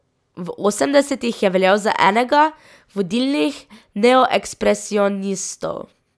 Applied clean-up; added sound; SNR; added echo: none; none; none; none.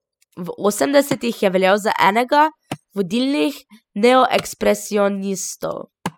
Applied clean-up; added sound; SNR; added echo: classical method spectral subtraction.